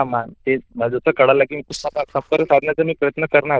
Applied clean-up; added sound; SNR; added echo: neural diffusion model UNIVERSE++.